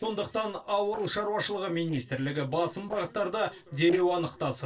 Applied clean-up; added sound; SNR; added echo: neural separator model SepFormer DNS4.